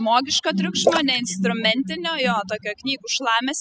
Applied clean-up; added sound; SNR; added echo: classical method spectral subtraction.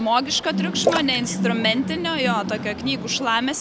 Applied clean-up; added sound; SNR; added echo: none; Splash, splatter; 8 dB; none.